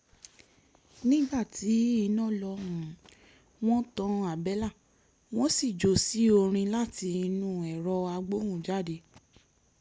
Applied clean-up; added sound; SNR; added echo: none; none; none; none.